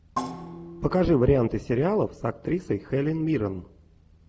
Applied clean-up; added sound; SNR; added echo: none; Percussion; 15 dB; none.